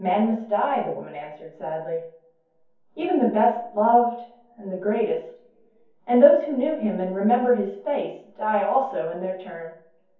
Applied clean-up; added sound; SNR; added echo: none; none; none; reverberation time 0.6 s.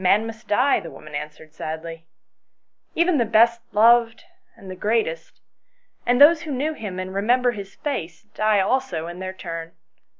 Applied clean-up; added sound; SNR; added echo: none; none; none; none.